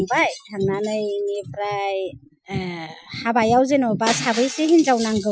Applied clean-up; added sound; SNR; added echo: classical method Wiener filter.